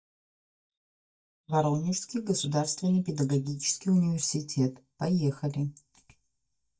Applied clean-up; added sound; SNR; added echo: neural mask model DeepFilterNet 3.